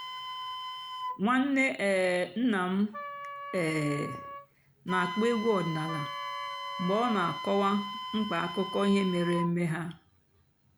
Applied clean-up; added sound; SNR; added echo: none; Wind instrument, woodwind instrument + Wind instrument, woodwind instrument; 9 dB; none.